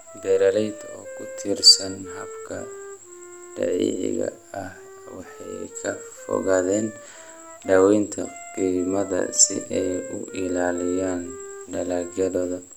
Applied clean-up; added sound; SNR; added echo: none; Wind instrument, woodwind instrument; 17 dB; none.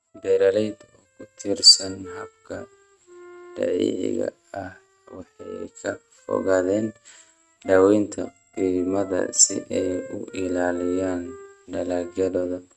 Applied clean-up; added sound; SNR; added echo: neural mask model RNNoise.